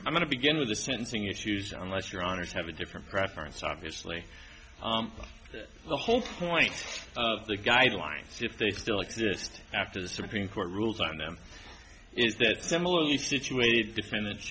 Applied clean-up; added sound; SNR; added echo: none; none; none; none.